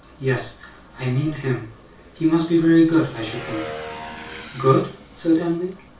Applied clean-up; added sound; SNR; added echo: none; Motorcycle / Engine; 17 dB; reverberation time 0.3 s.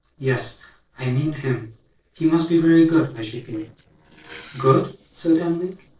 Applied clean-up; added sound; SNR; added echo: neural separator model SepFormer DNS4.